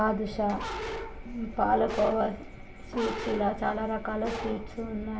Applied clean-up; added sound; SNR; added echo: none; Bark; 9 dB; reverberation time 0.4 s.